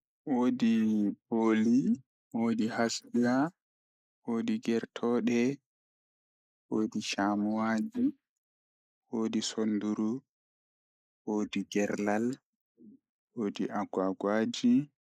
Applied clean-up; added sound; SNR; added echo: neural mask model Resemble Enhance denoiser.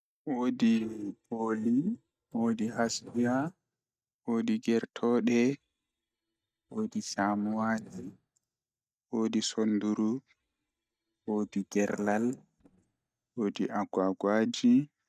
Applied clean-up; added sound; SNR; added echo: neural mask model DeepFilterNet 3.